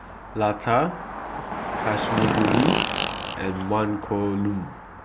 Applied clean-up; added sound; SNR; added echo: none; Car passing by + Fart; 2 dB; none.